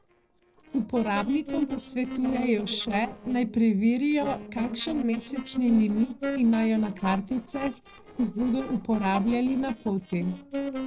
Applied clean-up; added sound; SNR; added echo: neural separator model SepFormer DNS4.